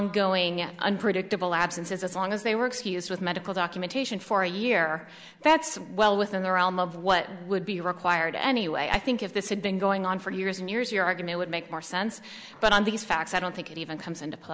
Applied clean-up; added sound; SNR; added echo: none; none; none; none.